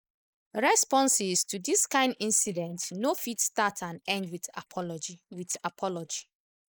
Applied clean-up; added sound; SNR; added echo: neural mask model Resemble Enhance denoiser.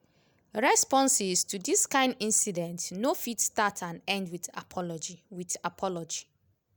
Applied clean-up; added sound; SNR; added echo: none; none; none; none.